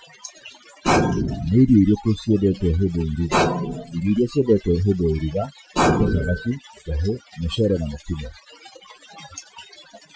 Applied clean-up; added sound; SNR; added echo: classical method Wiener filter.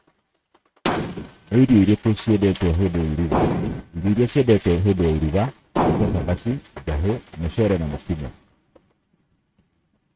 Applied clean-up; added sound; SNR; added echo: neural mask model RNNoise.